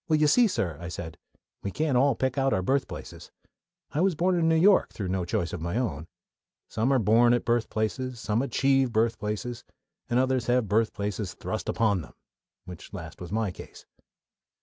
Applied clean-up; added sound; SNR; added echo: none; none; none; none.